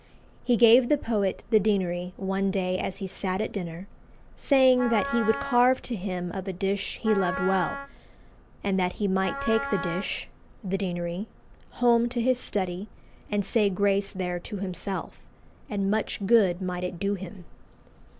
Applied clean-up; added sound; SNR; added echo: none; Wind instrument, woodwind instrument; 9 dB; none.